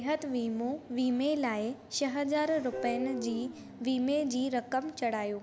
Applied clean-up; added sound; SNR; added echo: none; Guitar; 14 dB; none.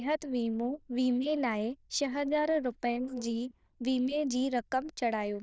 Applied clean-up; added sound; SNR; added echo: neural diffusion model UNIVERSE++.